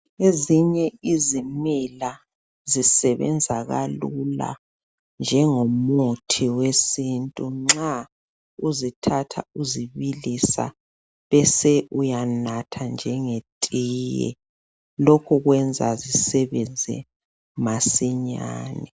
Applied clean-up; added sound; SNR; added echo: none; none; none; none.